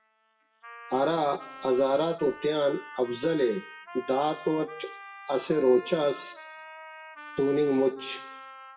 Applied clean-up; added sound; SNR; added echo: classical method WPE with log-MMSE.